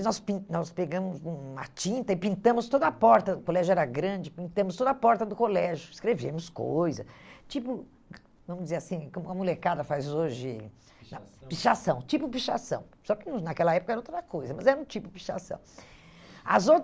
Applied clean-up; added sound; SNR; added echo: none; none; none; none.